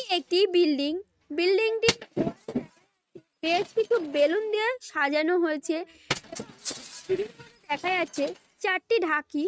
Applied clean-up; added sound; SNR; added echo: neural mask model RNNoise.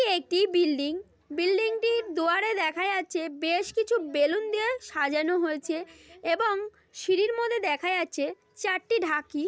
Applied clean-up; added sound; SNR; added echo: none; none; none; none.